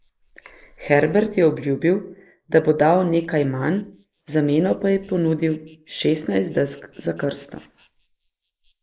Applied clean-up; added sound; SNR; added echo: neural mask model Resemble Enhance denoiser.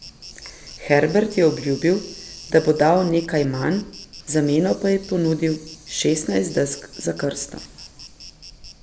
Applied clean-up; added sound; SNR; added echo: none; Insect + Hiss; 19 dB; none.